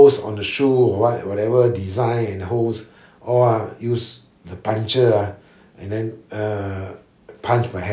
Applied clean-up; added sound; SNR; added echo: none; none; none; none.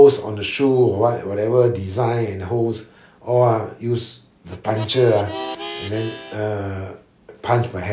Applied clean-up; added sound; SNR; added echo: none; Harmonica; 13 dB; none.